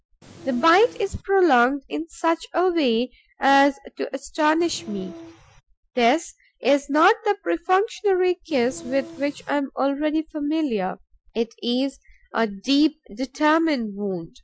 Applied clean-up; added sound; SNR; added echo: classical method Wiener filter.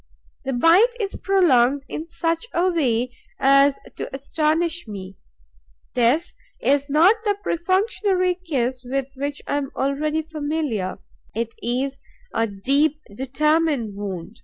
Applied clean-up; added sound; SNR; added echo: none; none; none; none.